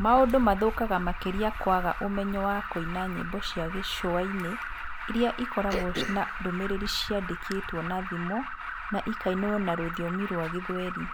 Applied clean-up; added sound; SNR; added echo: none; Cough + Alarm; 6 dB; none.